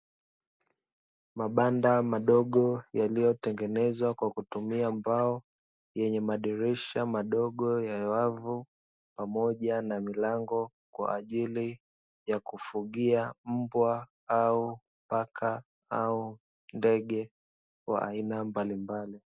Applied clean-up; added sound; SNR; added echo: none; none; none; none.